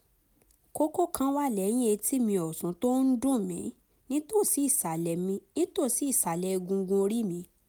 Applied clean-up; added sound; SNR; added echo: none; none; none; none.